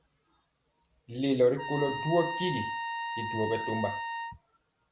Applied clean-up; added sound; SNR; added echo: none; Trumpet; 4 dB; none.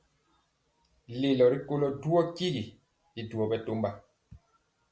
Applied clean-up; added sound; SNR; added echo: none; none; none; none.